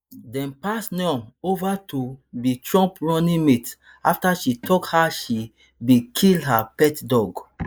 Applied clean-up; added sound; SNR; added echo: neural mask model Resemble Enhance denoiser.